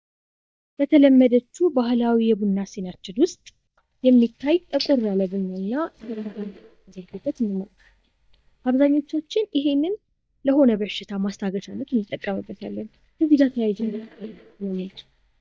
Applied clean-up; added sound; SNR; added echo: neural mask model DeepFilterNet 3.